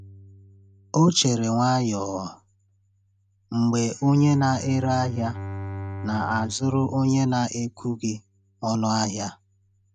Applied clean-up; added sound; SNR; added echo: neural mask model RNNoise.